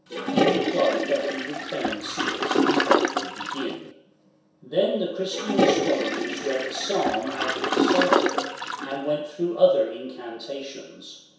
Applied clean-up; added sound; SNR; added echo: none; Toilet flush; -3 dB; reverberation time 0.7 s.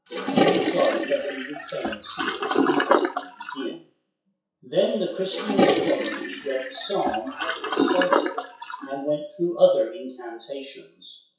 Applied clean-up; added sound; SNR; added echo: classical method WPE with log-MMSE.